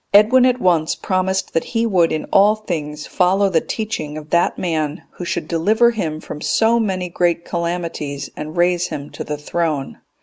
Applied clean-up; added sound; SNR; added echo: none; none; none; none.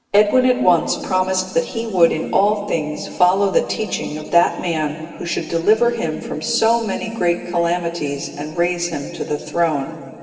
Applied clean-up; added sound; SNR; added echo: none; none; none; reverberation time 2.4 s.